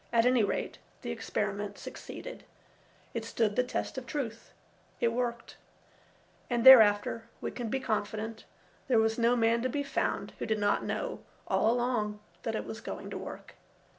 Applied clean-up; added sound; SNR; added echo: none; none; none; none.